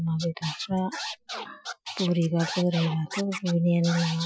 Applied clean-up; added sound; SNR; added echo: classical method Wiener filter.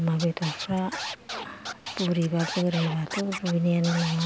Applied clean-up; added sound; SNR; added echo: none; Scratching (performance technique); 10 dB; none.